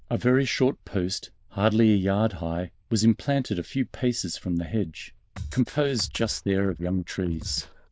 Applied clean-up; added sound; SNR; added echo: neural diffusion model UNIVERSE++.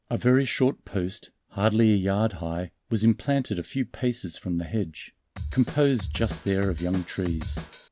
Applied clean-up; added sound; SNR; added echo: none; Drum kit; 9 dB; none.